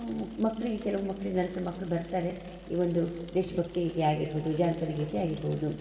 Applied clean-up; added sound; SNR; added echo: none; Mechanisms / Bicycle; 18 dB; reverberation time 1.7 s.